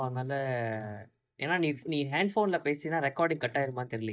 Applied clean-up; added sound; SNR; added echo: neural mask model DeepFilterNet 3.